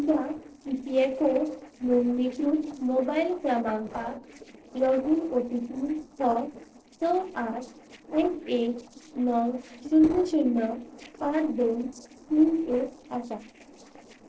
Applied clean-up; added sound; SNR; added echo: neural separator model SepFormer DNS4.